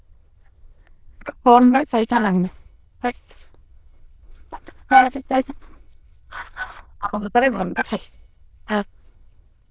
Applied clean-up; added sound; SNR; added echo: neural diffusion model UNIVERSE++.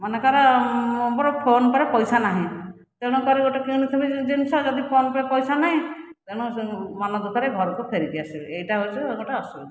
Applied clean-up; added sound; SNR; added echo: none; none; none; none.